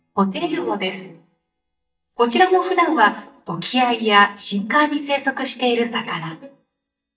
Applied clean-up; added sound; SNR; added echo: neural mask model DeepFilterNet 3.